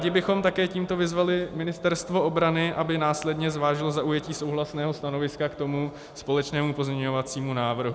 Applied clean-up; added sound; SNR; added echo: none; none; none; none.